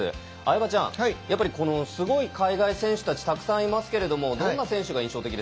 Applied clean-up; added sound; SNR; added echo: none; none; none; none.